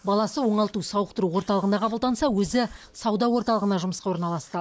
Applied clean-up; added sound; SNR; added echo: neural mask model Resemble Enhance denoiser.